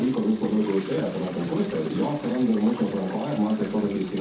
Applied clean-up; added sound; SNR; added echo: none; Trickle, dribble / Toilet flush / Hiss; 17 dB; reverberation time 0.5 s.